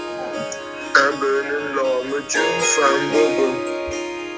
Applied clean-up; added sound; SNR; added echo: none; Harp; 3 dB; none.